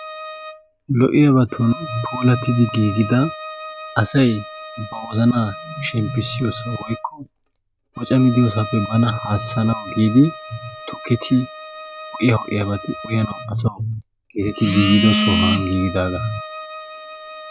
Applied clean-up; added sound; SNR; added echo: none; Bowed string instrument; 13 dB; none.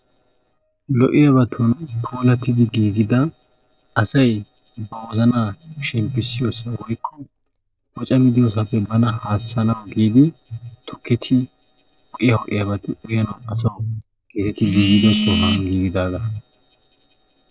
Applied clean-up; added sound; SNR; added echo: neural separator model SepFormer DNS4.